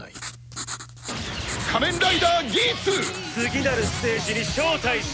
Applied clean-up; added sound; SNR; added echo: none; Writing; 12 dB; none.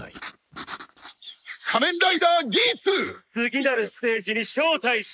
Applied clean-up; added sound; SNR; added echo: neural mask model Resemble Enhance denoiser.